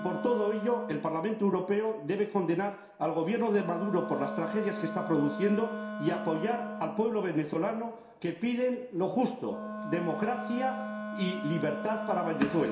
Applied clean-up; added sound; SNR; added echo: none; Wind instrument, woodwind instrument; 9 dB; reverberation time 0.7 s.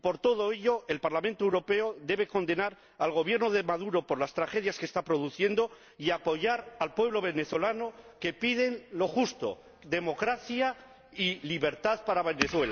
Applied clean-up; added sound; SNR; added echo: none; none; none; none.